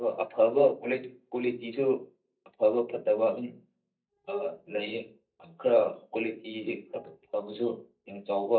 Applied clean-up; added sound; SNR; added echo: neural mask model DeepFilterNet 3.